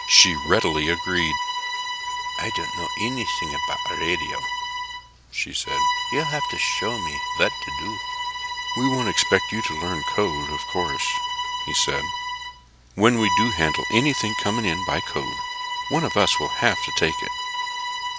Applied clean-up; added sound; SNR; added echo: none; Bowed string instrument; 2 dB; none.